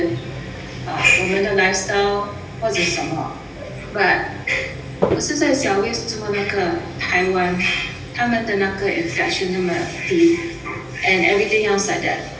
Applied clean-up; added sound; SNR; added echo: none; Walk, footsteps; -1 dB; reverberation time 1.4 s.